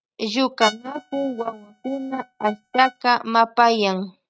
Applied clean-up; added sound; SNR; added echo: neural mask model RNNoise.